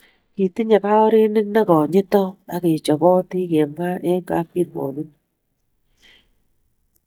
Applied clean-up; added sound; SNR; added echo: neural mask model DeepFilterNet 3.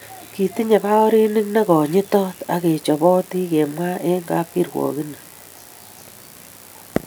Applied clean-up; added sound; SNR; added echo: none; none; none; none.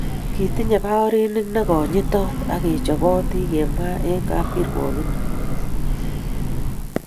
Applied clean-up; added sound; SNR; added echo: none; Train / Breathing; 0 dB; none.